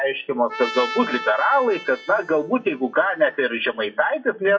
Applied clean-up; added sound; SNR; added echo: classical method WPE with log-MMSE.